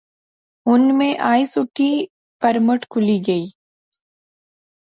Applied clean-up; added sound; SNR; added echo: none; none; none; none.